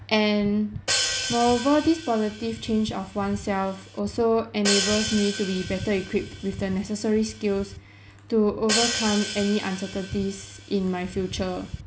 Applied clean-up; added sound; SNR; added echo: none; Hi-hat; 6 dB; none.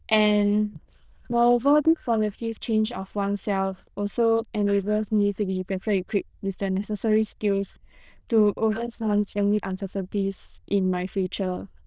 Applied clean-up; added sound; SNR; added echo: neural diffusion model UNIVERSE++.